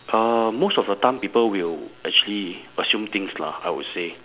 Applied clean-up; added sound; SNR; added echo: none; none; none; none.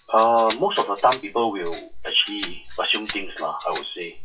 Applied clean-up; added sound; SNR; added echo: classical method WPE with log-MMSE.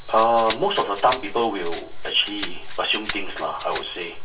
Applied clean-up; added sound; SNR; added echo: none; Rattle (instrument); 14 dB; reverberation time 0.2 s.